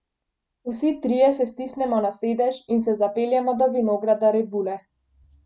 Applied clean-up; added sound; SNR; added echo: none; none; none; none.